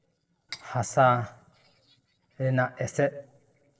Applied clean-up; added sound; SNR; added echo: neural separator model SepFormer DNS4.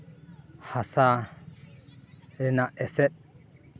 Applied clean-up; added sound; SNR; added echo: none; none; none; none.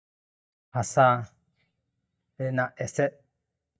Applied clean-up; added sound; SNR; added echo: neural mask model DeepFilterNet 3.